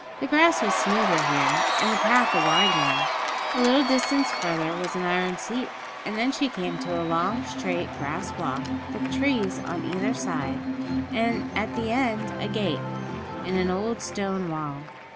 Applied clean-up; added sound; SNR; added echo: none; Cheering; 1 dB; none.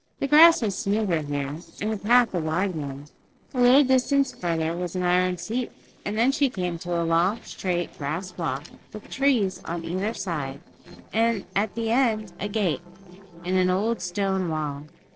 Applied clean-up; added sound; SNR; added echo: neural separator model SepFormer DNS4.